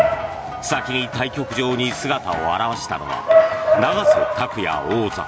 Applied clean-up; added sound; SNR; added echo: none; Bark / Motor vehicle (road) / Siren; -2 dB; none.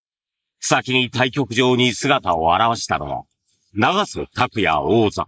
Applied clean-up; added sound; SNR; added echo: neural mask model Resemble Enhance denoiser.